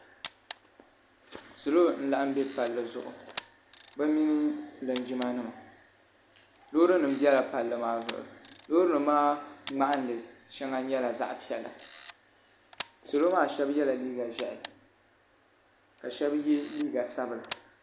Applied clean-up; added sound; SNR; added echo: none; Camera; 17 dB; none.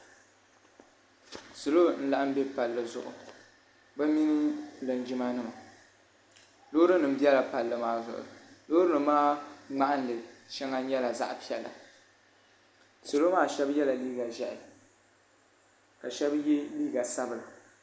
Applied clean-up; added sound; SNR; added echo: none; none; none; none.